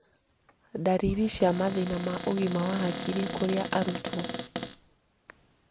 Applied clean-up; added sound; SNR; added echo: none; Cupboard open or close; 6 dB; none.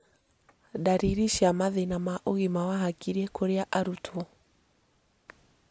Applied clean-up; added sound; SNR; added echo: none; none; none; none.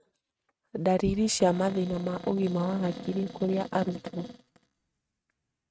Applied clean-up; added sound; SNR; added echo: neural mask model RNNoise.